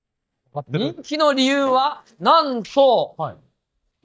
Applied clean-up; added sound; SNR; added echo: neural mask model DeepFilterNet 3.